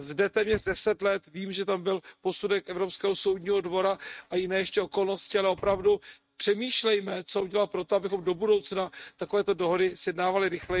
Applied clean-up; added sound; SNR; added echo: neural mask model RNNoise.